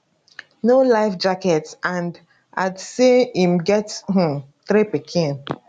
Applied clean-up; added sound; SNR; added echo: none; none; none; none.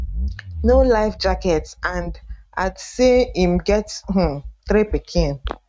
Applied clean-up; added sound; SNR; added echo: neural mask model RNNoise.